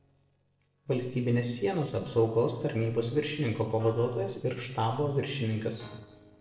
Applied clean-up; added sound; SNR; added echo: neural separator model SepFormer DNS4.